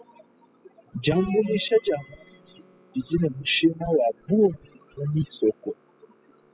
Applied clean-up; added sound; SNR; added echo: classical method spectral subtraction.